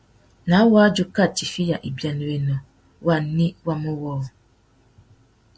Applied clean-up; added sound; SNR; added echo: none; none; none; none.